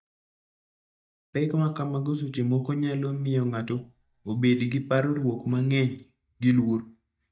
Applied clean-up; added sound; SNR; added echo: neural mask model DeepFilterNet 3.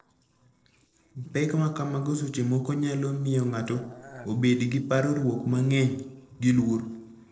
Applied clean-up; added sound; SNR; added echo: neural separator model SepFormer DNS4.